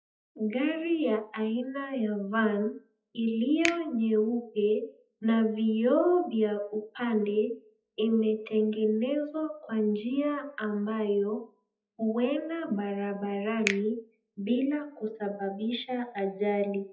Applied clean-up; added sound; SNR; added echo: classical method WPE with log-MMSE.